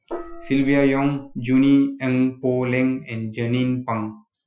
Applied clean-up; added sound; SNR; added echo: classical method Wiener filter.